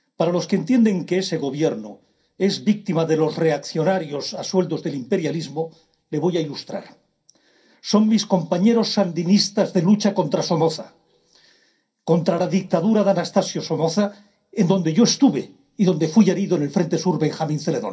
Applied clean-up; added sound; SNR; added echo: none; none; none; reverberation time 0.3 s.